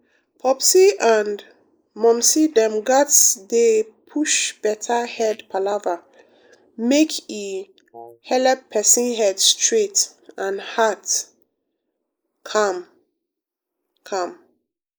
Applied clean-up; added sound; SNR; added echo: neural mask model Resemble Enhance denoiser.